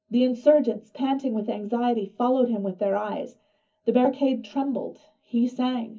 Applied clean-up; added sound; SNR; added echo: none; none; none; reverberation time 0.4 s.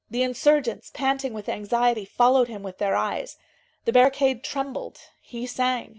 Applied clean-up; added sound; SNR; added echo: none; none; none; none.